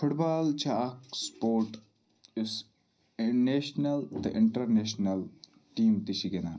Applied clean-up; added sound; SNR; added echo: none; none; none; reverberation time 0.5 s.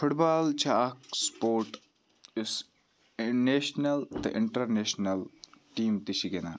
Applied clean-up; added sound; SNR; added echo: none; none; none; none.